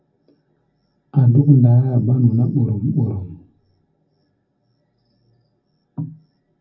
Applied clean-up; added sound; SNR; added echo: none; none; none; reverberation time 0.4 s.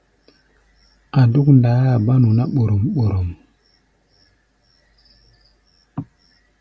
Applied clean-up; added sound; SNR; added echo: none; none; none; none.